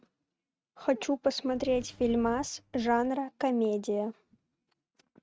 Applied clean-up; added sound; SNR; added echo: neural mask model RNNoise.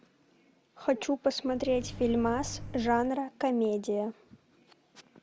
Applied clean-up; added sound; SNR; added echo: none; Microwave oven; 11 dB; none.